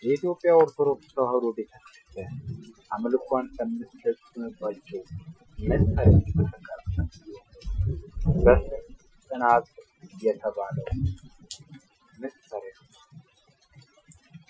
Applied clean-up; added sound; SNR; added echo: classical method Wiener filter.